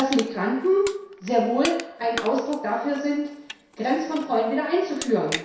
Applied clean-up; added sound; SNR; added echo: none; Crushing; 14 dB; reverberation time 0.7 s.